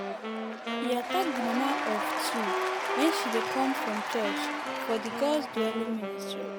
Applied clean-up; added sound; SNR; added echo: none; Wind instrument, woodwind instrument + Applause / Crowd / Cheering; -1 dB; none.